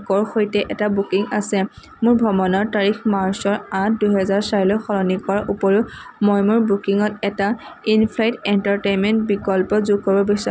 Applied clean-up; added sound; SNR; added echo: none; none; none; none.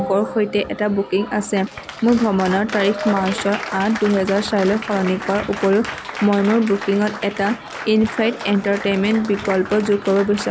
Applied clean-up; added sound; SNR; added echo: none; Applause; 11 dB; none.